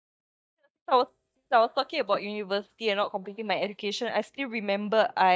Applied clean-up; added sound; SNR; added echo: neural mask model DeepFilterNet 3.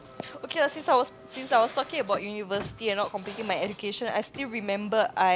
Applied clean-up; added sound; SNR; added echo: none; Car; 19 dB; none.